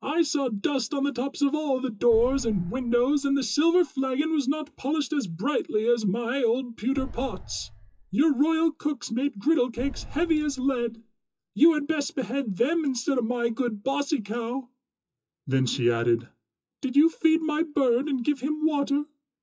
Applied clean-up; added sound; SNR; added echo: classical method WPE with log-MMSE.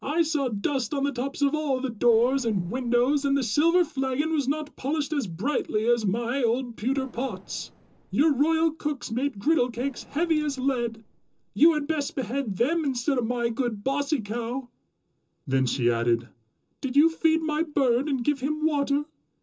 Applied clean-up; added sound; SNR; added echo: neural separator model SepFormer DNS4.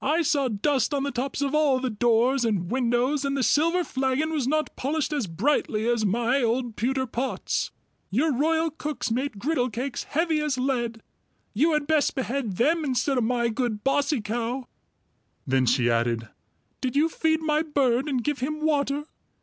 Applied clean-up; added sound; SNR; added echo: none; none; none; none.